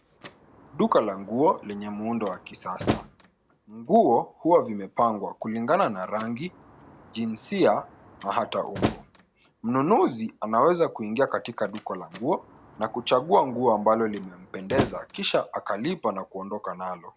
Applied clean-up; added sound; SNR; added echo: none; Slam; 13 dB; none.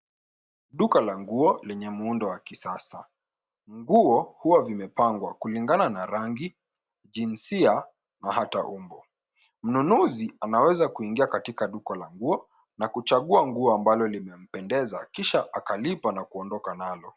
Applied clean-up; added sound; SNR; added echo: none; none; none; none.